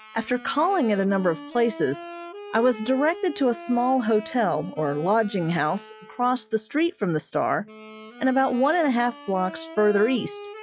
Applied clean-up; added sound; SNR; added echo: classical method log-MMSE.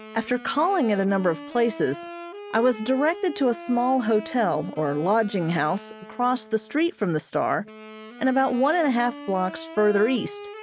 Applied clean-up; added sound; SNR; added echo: none; Wind instrument, woodwind instrument; 16 dB; none.